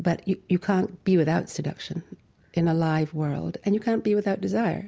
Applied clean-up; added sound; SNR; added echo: none; none; none; none.